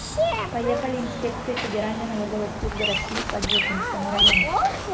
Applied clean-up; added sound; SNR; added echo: none; Bird vocalization, bird call, bird song; -4 dB; reverberation time 1.7 s.